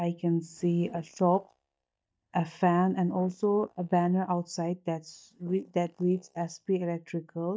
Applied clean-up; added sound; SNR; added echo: neural mask model DeepFilterNet 3.